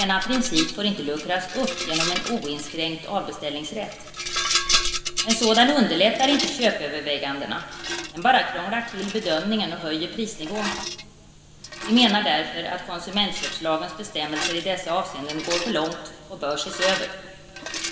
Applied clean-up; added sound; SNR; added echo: none; Rattle; 6 dB; reverberation time 2.3 s.